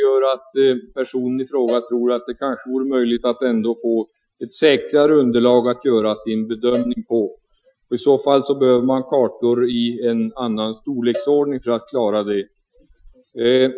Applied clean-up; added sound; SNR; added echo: classical method Wiener filter.